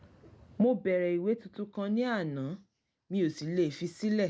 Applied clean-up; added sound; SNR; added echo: none; none; none; none.